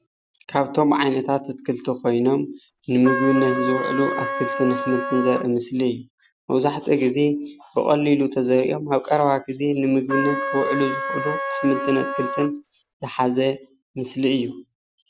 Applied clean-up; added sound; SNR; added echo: none; Trumpet; 5 dB; none.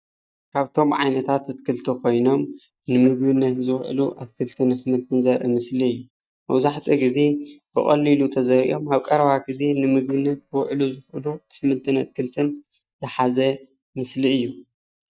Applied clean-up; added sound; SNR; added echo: neural mask model DeepFilterNet 3.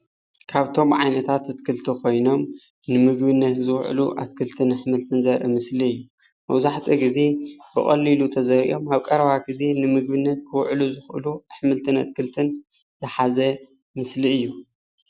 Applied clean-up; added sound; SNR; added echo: none; none; none; none.